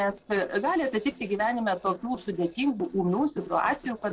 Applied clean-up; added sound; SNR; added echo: neural separator model SepFormer DNS4.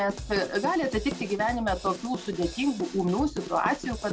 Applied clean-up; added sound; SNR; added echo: none; Drum / Drum kit; 10 dB; none.